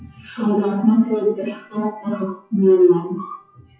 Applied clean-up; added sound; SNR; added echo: classical method WPE with log-MMSE.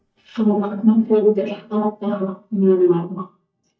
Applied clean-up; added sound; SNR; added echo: neural mask model DeepFilterNet 3.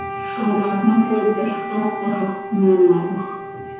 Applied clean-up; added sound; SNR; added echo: none; Wind instrument, woodwind instrument; 9 dB; reverberation time 1.0 s.